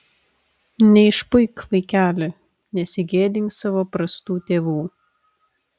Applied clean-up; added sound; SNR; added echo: none; none; none; none.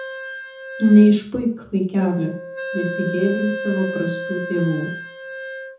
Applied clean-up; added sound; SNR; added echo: none; Wind instrument, woodwind instrument; 10 dB; reverberation time 0.5 s.